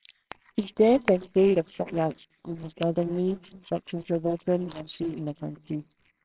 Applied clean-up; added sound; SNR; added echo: neural separator model SepFormer WHAMR!.